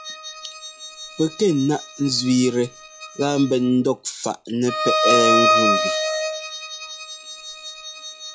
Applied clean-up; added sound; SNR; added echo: classical method log-MMSE.